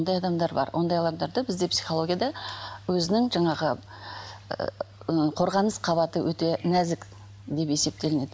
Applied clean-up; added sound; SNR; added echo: none; none; none; none.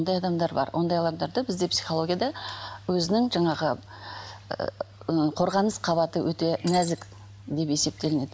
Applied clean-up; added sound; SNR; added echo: none; Shatter; 12 dB; none.